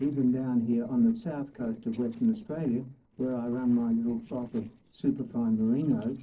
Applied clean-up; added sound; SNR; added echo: neural separator model SepFormer DNS4.